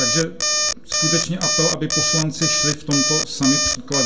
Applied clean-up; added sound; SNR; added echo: none; Alarm; -3 dB; reverberation time 0.2 s.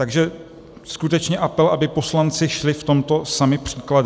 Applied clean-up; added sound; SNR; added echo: none; none; none; none.